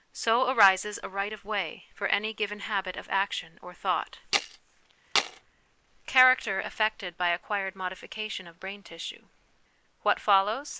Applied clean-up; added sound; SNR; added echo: neural mask model Resemble Enhance denoiser.